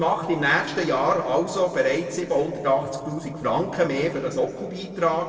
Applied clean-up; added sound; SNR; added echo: none; none; none; reverberation time 1.9 s.